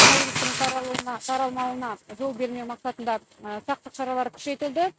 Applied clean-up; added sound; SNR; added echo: neural mask model RNNoise.